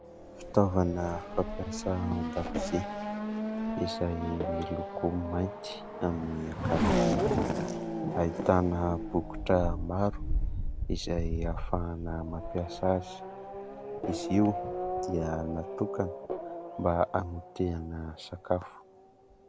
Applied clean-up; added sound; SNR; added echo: none; Race car, auto racing / Accelerating, revving, vroom; 2 dB; none.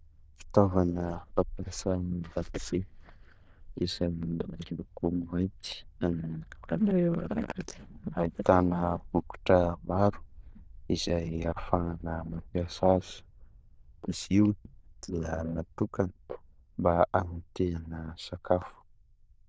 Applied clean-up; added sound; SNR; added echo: neural diffusion model UNIVERSE++.